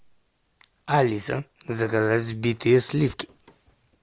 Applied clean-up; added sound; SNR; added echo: none; none; none; none.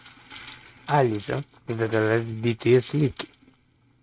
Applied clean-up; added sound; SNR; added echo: neural mask model RNNoise.